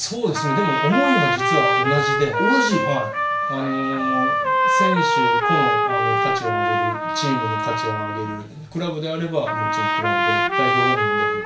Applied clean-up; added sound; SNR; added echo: none; Trumpet; -4 dB; reverberation time 0.3 s.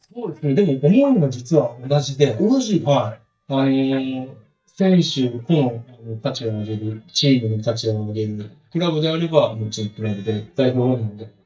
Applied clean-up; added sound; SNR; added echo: neural mask model DeepFilterNet 3.